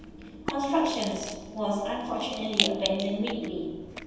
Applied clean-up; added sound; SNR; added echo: none; Rattle; 6 dB; reverberation time 1.1 s.